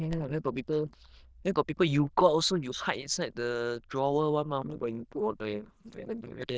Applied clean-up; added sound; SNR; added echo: neural diffusion model UNIVERSE++.